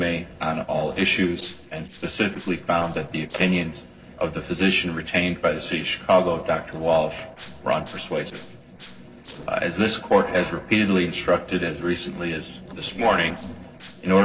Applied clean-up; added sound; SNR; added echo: neural separator model SepFormer DNS4.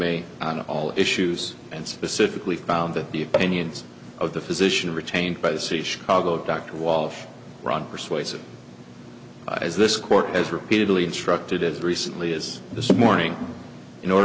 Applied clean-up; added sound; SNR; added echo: none; none; none; none.